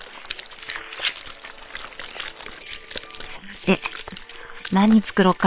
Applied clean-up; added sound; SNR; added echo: neural separator model SepFormer WHAM!.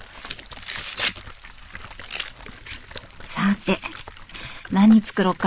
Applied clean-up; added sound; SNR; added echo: neural mask model Resemble Enhance denoiser.